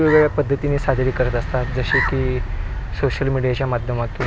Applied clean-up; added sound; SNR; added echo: none; none; none; none.